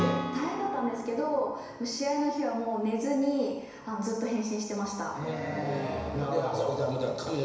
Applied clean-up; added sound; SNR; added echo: none; Acoustic guitar / Strum; 11 dB; reverberation time 1.0 s.